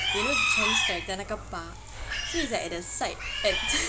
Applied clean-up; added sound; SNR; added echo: none; Livestock, farm animals, working animals; -2 dB; none.